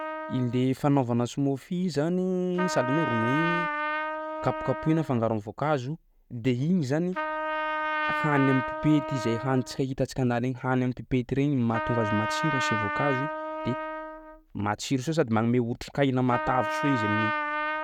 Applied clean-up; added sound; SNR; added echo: none; Trumpet; 5 dB; none.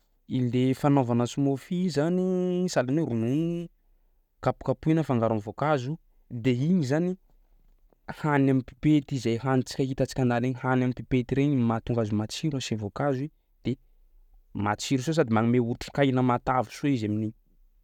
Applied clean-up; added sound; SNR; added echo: none; none; none; none.